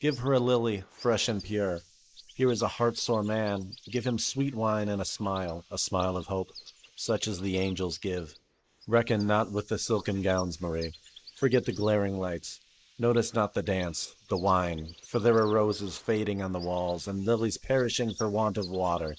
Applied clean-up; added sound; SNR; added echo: neural mask model Resemble Enhance denoiser.